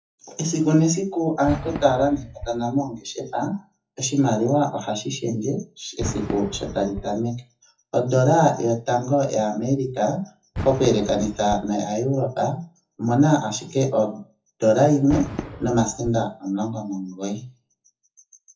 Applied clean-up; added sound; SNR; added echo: classical method WPE with log-MMSE.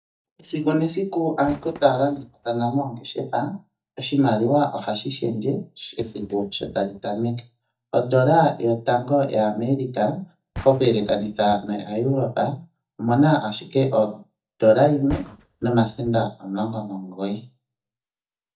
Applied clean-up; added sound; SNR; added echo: neural mask model DeepFilterNet 3.